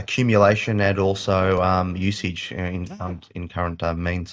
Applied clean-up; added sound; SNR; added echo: neural mask model DeepFilterNet 3.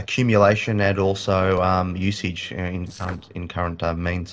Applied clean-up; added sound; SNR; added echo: neural separator model SepFormer DNS4.